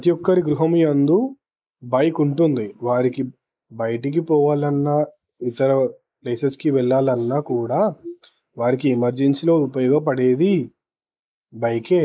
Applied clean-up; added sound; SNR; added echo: neural mask model Resemble Enhance denoiser.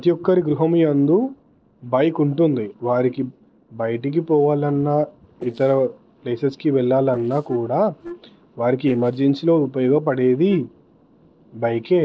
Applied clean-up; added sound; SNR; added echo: neural separator model SepFormer DNS4.